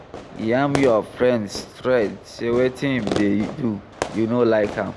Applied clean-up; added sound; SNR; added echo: none; Fireworks; 11 dB; none.